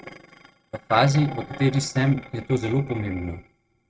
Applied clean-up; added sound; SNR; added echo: neural mask model RNNoise.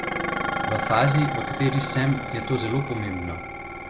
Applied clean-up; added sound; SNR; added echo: none; Dishes, pots, and pans; 4 dB; none.